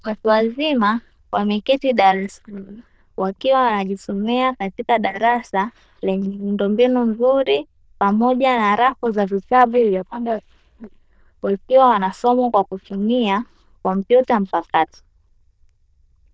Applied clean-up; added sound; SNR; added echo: neural diffusion model UNIVERSE++.